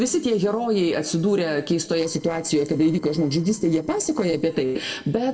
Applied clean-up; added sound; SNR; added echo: neural separator model SepFormer DNS4.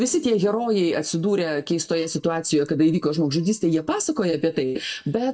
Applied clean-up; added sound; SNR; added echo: neural mask model DeepFilterNet 3.